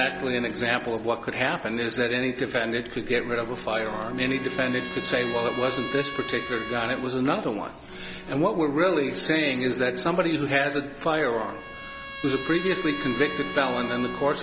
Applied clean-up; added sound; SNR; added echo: none; Bowed string instrument + Trumpet; 12 dB; none.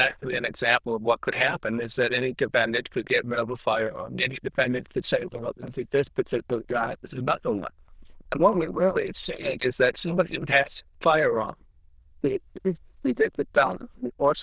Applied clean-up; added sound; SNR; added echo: neural diffusion model UNIVERSE++.